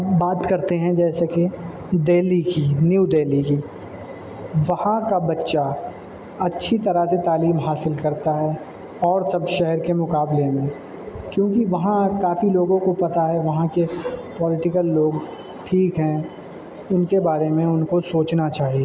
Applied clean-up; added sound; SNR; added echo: none; none; none; none.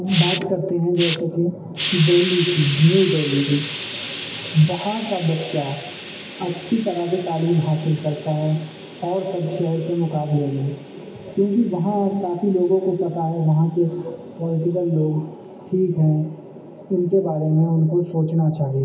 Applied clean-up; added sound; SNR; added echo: none; Hiss; 10 dB; reverberation time 0.4 s.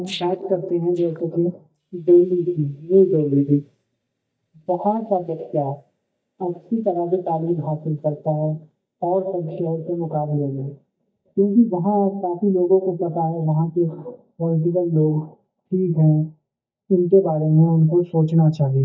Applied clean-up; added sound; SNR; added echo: neural mask model DeepFilterNet 3.